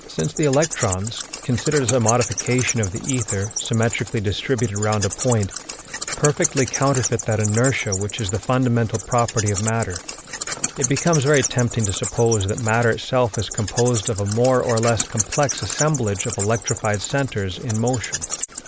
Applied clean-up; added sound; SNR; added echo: none; Wild animals; 7 dB; none.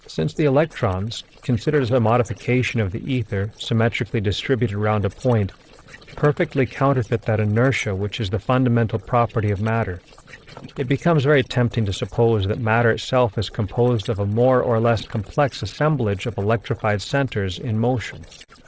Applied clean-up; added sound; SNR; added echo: neural separator model SepFormer DNS4.